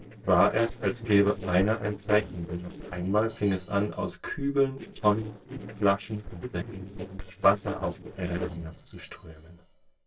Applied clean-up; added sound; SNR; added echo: neural separator model SepFormer DNS4.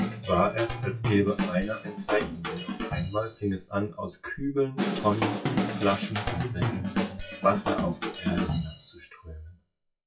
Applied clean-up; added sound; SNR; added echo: classical method WPE with log-MMSE.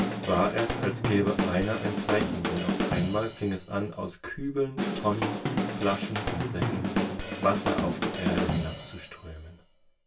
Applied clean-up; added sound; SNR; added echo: none; Drum / Drum kit; 0 dB; reverberation time 0.2 s.